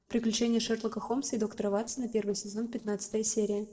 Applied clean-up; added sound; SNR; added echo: neural separator model SepFormer DNS4.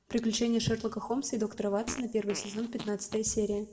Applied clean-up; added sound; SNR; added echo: none; Fart; 13 dB; reverberation time 1.6 s.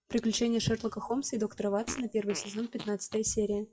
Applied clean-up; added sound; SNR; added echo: classical method WPE with log-MMSE.